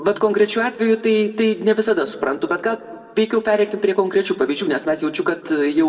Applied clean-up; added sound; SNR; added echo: none; none; none; reverberation time 1.0 s.